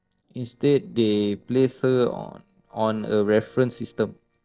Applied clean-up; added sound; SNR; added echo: neural separator model SepFormer DNS4.